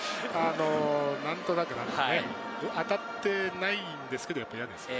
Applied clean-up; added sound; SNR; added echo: none; none; none; none.